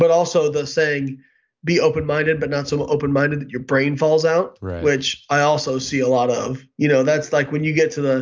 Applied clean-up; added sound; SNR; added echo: none; none; none; none.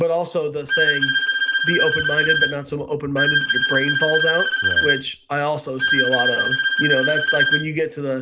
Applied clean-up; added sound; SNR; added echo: none; Bowed string instrument; -4 dB; none.